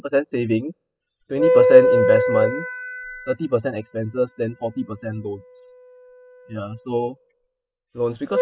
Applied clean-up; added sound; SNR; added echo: classical method spectral subtraction.